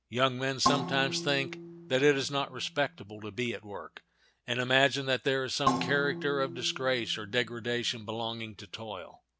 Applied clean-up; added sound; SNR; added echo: none; Percussion; 7 dB; none.